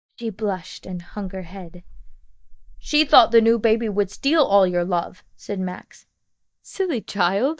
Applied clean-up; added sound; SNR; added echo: neural mask model DeepFilterNet 3.